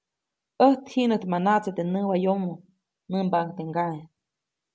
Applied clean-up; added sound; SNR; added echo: none; none; none; none.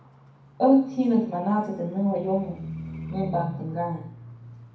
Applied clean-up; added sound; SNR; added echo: none; Livestock, farm animals, working animals; 13 dB; reverberation time 0.6 s.